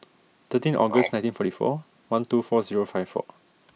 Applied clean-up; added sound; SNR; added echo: none; Frog; 11 dB; none.